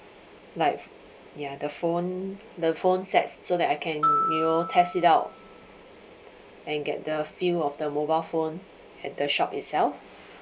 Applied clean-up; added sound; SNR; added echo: none; Glockenspiel; 3 dB; none.